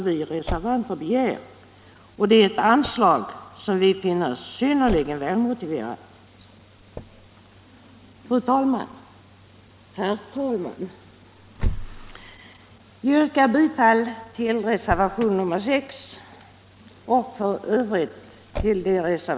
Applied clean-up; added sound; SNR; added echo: none; Motor vehicle (road); 14 dB; none.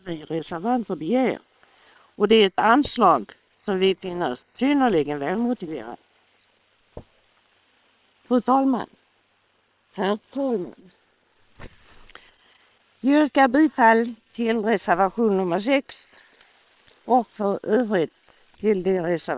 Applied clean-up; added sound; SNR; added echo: neural separator model SepFormer WHAM!.